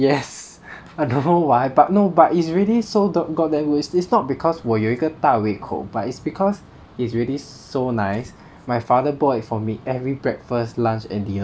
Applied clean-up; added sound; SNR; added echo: none; none; none; none.